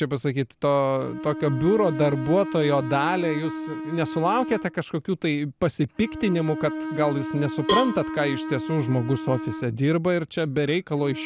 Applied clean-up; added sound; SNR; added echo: none; Bowed string instrument + Cowbell; 8 dB; none.